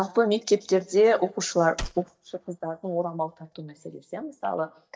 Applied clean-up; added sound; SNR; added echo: neural mask model DeepFilterNet 3.